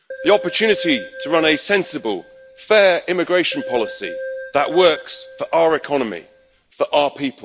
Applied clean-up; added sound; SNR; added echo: none; Keyboard (musical); 13 dB; none.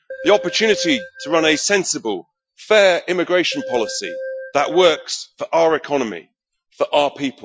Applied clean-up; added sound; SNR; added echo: classical method Wiener filter.